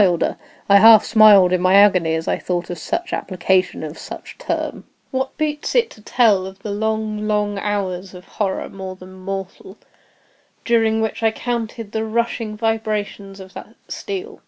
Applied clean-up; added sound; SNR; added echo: none; none; none; none.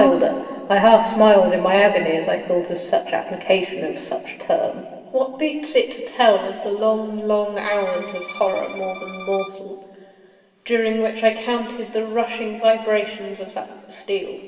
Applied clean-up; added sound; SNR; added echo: none; Bowed string instrument; 17 dB; reverberation time 2.5 s.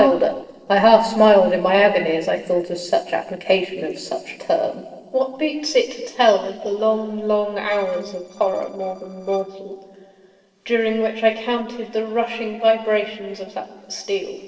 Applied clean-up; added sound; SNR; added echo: neural separator model SepFormer DNS4.